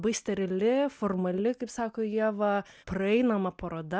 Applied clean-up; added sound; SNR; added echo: none; none; none; none.